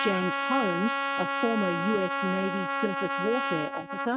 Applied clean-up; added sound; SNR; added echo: neural mask model RNNoise.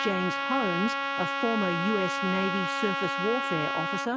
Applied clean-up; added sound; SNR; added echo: none; Trumpet; 0 dB; none.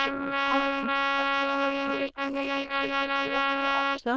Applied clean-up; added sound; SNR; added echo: neural diffusion model UNIVERSE++.